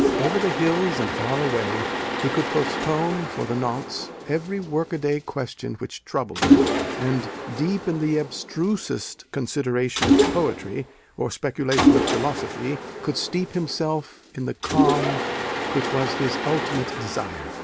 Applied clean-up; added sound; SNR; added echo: none; Mechanisms; -1 dB; none.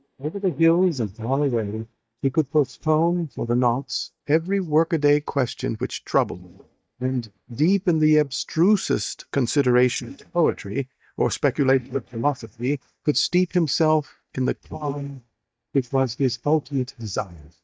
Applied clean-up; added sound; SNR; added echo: neural mask model DeepFilterNet 3.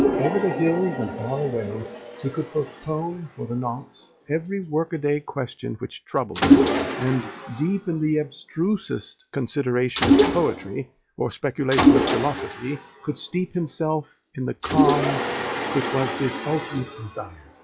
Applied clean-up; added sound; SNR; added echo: classical method log-MMSE.